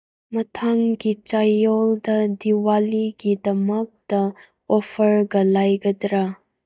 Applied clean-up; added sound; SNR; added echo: neural mask model DeepFilterNet 3.